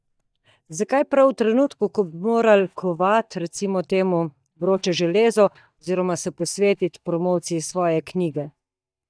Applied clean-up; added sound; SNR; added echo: neural mask model DeepFilterNet 3.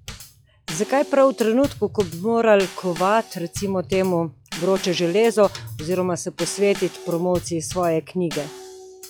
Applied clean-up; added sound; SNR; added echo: classical method log-MMSE.